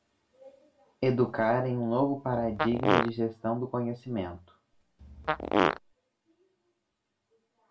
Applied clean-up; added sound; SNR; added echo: none; Fart; -2 dB; reverberation time 0.2 s.